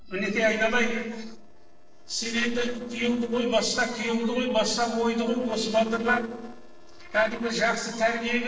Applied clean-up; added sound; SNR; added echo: neural separator model SepFormer DNS4.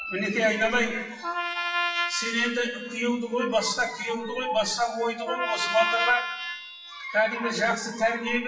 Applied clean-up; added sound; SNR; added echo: classical method WPE with log-MMSE.